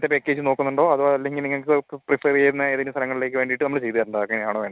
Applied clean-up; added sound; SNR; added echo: none; none; none; none.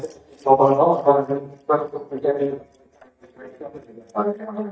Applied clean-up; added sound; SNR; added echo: neural mask model DeepFilterNet 3.